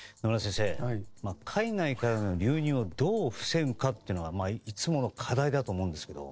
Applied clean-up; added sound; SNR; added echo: neural separator model SepFormer DNS4.